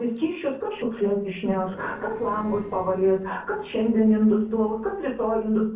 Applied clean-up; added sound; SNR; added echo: neural separator model SepFormer DNS4.